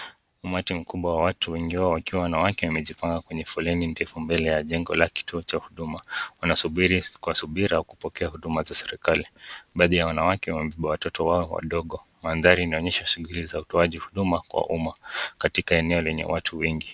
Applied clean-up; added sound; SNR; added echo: none; none; none; none.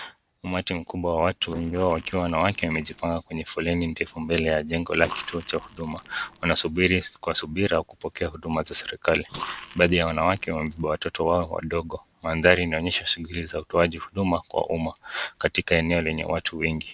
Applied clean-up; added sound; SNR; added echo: neural separator model SepFormer DNS4.